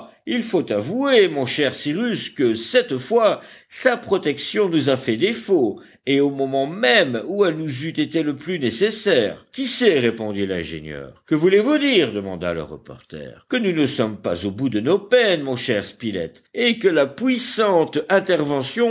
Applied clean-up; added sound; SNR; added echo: none; none; none; none.